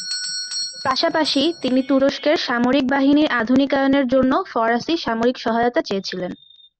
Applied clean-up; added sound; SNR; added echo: none; Doorbell; 16 dB; none.